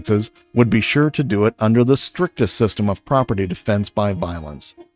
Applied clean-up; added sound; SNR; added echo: neural mask model RNNoise.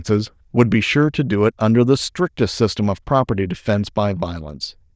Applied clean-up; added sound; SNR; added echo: neural diffusion model UNIVERSE++.